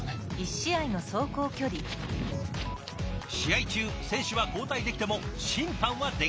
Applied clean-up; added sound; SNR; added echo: none; none; none; none.